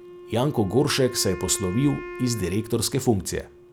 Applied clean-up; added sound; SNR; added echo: none; Wind instrument, woodwind instrument; 14 dB; none.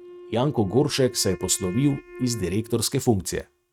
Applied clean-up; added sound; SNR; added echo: neural mask model RNNoise.